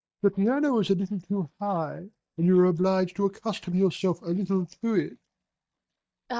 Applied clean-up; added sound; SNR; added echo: neural mask model DeepFilterNet 3.